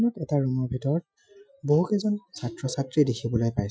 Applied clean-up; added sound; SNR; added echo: classical method Wiener filter.